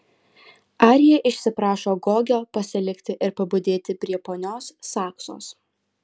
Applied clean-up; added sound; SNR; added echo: none; none; none; none.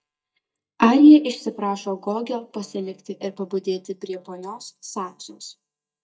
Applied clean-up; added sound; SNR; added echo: neural mask model DeepFilterNet 3.